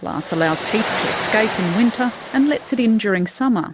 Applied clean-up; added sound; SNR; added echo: none; Waves, surf; 8 dB; none.